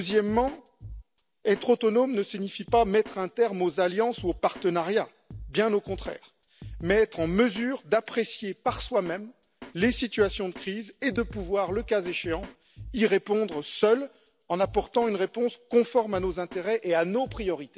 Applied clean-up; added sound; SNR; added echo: none; Drum kit; 18 dB; none.